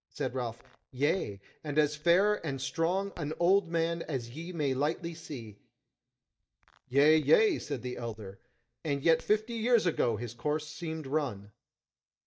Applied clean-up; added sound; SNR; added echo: neural mask model DeepFilterNet 3.